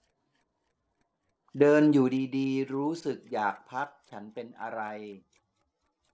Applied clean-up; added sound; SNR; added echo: neural separator model SepFormer DNS4.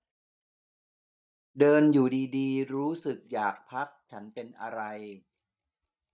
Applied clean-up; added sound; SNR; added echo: neural mask model DeepFilterNet 3.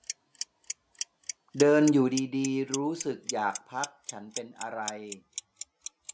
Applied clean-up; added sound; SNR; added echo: none; Clock; 11 dB; none.